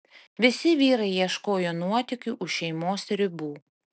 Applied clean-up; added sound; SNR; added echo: none; none; none; none.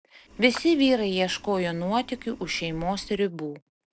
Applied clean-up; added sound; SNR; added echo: none; Clapping + Boiling; 19 dB; none.